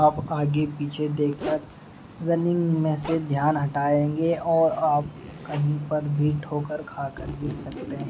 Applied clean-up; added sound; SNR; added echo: none; Zipper (clothing); 16 dB; none.